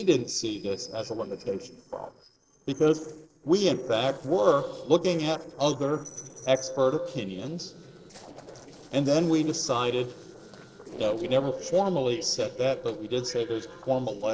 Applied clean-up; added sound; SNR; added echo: neural separator model SepFormer DNS4.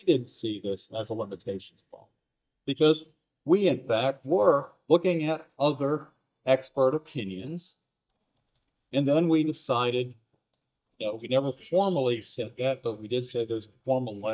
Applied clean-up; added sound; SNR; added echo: neural mask model DeepFilterNet 3.